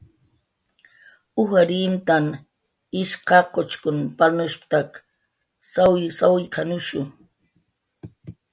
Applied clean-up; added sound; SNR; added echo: none; none; none; none.